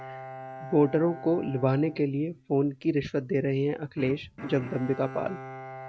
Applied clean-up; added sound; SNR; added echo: none; Bowed string instrument; 15 dB; none.